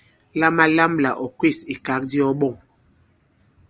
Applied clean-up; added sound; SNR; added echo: none; none; none; none.